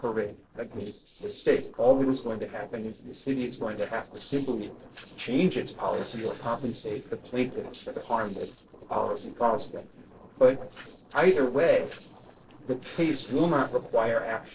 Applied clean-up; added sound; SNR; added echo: neural separator model SepFormer DNS4.